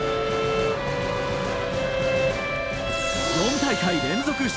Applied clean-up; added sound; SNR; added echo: none; Wind instrument, woodwind instrument + Bowed string instrument; 0 dB; none.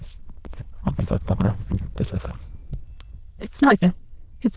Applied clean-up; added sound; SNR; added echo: neural diffusion model UNIVERSE++.